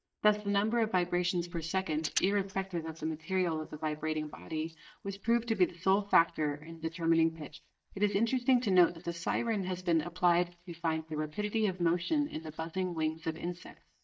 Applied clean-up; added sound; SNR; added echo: neural mask model DeepFilterNet 3.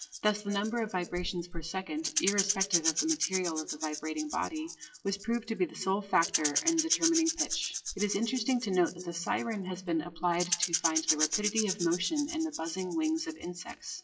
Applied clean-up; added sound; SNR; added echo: classical method WPE with log-MMSE.